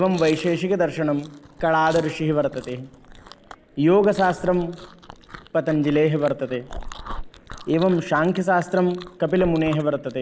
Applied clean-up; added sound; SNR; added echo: none; Chewing, mastication; 17 dB; none.